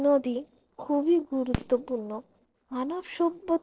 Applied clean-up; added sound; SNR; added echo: neural separator model SepFormer DNS4.